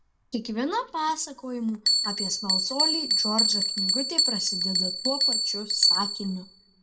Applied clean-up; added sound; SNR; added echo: none; Bell; -5 dB; reverberation time 0.2 s.